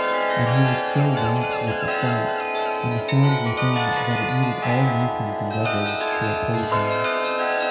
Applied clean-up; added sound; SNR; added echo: none; Chime; -1 dB; reverberation time 0.5 s.